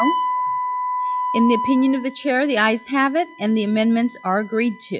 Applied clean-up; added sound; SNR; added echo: classical method log-MMSE.